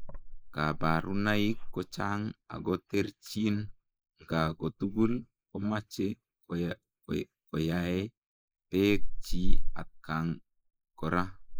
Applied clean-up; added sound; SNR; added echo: neural mask model Resemble Enhance denoiser.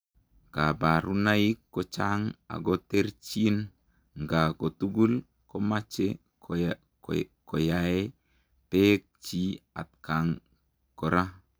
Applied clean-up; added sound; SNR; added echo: none; none; none; none.